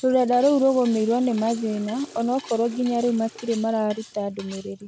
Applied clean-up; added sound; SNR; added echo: none; Toilet flush / Water + Cutlery, silverware; 20 dB; none.